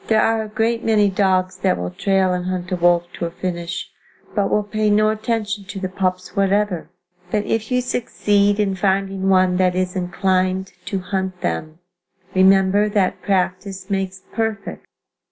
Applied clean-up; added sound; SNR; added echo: none; none; none; none.